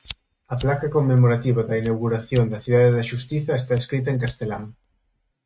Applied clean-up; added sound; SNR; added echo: neural mask model RNNoise.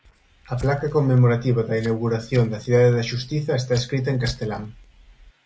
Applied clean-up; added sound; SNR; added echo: neural mask model Resemble Enhance denoiser.